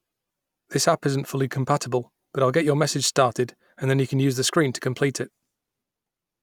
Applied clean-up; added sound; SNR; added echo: none; none; none; none.